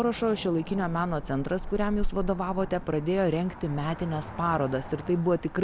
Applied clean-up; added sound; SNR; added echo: none; Cricket / Motor vehicle (road); 8 dB; none.